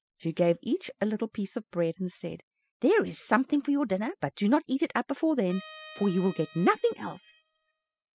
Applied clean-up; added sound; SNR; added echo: classical method spectral subtraction.